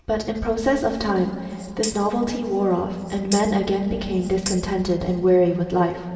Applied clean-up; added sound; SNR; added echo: none; Tambourine; 14 dB; reverberation time 2.4 s.